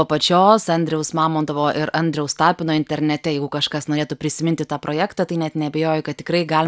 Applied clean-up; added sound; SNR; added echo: none; none; none; none.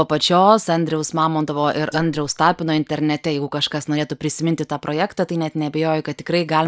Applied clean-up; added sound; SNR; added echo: neural mask model Resemble Enhance denoiser.